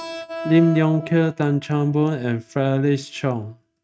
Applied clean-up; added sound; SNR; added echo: neural mask model RNNoise.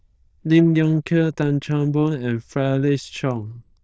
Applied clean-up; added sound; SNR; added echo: neural diffusion model UNIVERSE++.